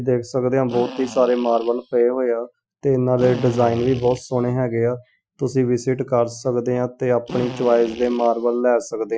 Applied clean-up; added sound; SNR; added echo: classical method Wiener filter.